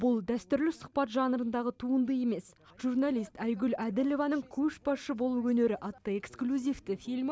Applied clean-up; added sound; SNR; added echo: none; none; none; none.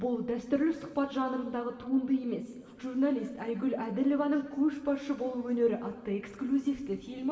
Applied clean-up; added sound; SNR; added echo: none; none; none; reverberation time 2.0 s.